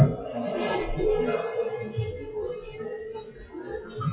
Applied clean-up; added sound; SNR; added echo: classical method WPE with log-MMSE.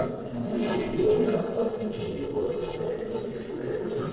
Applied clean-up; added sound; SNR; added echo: neural separator model SepFormer DNS4.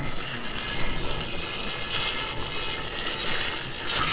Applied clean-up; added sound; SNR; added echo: neural separator model SepFormer WHAMR!.